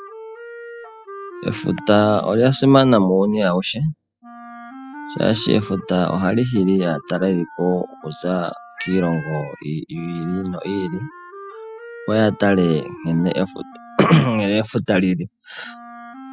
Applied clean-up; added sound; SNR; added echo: classical method spectral subtraction.